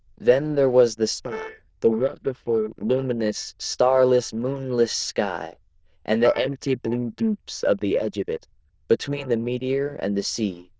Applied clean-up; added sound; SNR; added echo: neural diffusion model UNIVERSE++.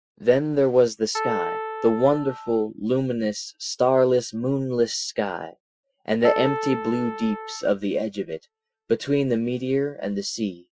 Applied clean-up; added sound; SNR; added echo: classical method Wiener filter.